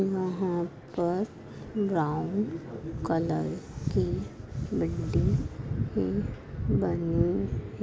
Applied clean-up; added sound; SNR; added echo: none; none; none; none.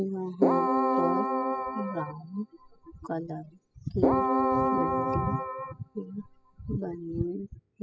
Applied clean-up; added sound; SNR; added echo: classical method spectral subtraction.